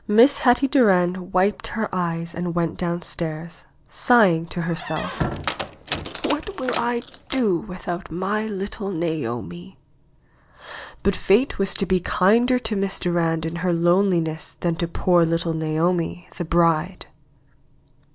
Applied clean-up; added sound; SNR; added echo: none; Squeak; 8 dB; none.